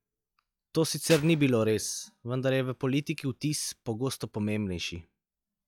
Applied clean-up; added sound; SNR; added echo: classical method log-MMSE.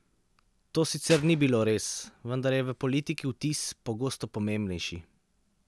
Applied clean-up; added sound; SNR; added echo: none; Clapping / Drum kit; 16 dB; none.